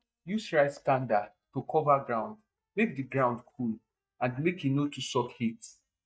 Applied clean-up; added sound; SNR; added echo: neural mask model DeepFilterNet 3.